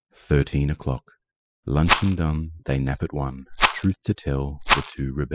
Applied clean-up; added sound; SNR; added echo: classical method spectral subtraction.